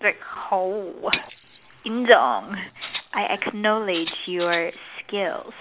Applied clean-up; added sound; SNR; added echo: none; Bicycle bell + Rattle (instrument); 11 dB; none.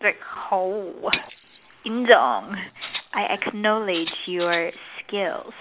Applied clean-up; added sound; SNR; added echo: neural mask model Resemble Enhance denoiser.